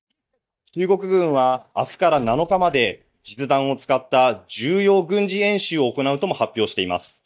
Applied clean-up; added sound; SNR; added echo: neural mask model DeepFilterNet 3.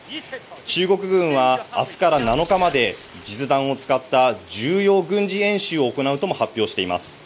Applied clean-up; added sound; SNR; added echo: none; Tearing; 18 dB; none.